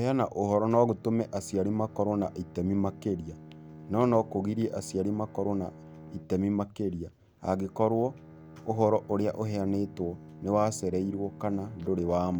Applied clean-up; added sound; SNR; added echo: none; Bowed string instrument; 19 dB; none.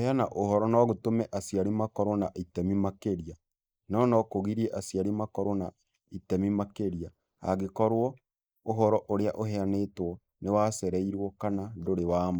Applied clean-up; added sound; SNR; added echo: neural mask model Resemble Enhance denoiser.